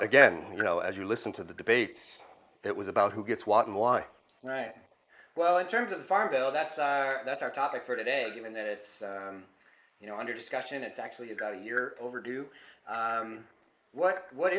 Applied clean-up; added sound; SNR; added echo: neural mask model Resemble Enhance denoiser.